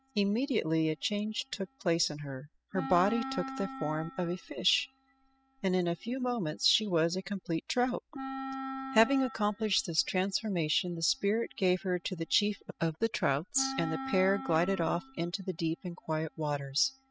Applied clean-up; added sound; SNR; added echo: classical method spectral subtraction.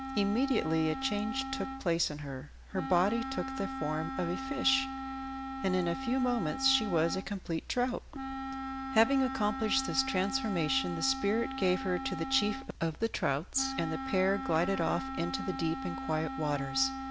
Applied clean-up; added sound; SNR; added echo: none; Wind instrument, woodwind instrument; 7 dB; none.